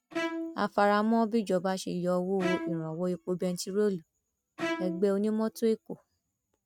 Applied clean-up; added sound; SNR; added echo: neural mask model RNNoise.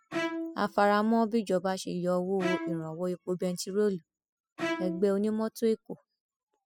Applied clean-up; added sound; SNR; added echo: classical method spectral subtraction.